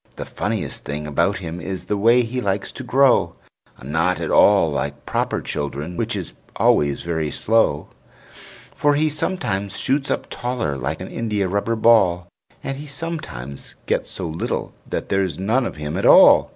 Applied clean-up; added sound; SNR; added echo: none; none; none; none.